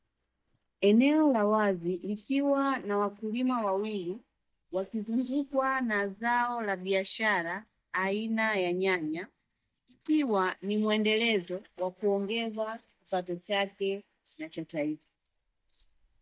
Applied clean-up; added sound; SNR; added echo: neural mask model DeepFilterNet 3.